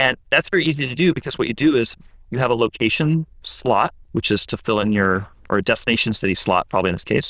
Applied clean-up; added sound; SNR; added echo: neural diffusion model UNIVERSE++.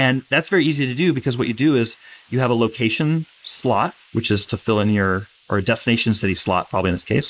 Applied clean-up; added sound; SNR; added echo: neural mask model Resemble Enhance denoiser.